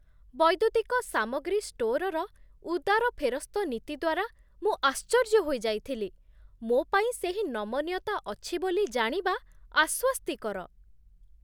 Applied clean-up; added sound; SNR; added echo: none; none; none; none.